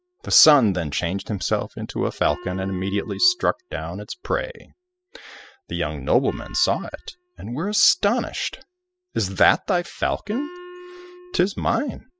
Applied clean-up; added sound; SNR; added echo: classical method spectral subtraction.